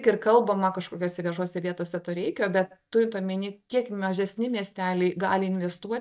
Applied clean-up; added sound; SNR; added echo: neural mask model DeepFilterNet 3.